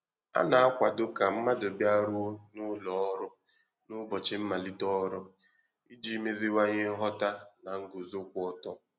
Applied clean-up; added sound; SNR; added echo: none; none; none; none.